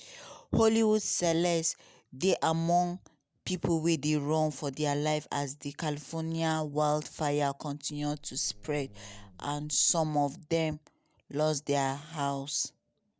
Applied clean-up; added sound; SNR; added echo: none; Buzz; 20 dB; none.